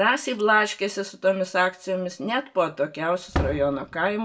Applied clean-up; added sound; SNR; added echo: none; Slam; 12 dB; reverberation time 0.2 s.